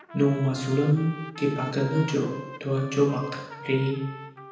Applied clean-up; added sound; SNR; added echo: none; Trumpet; 15 dB; reverberation time 0.9 s.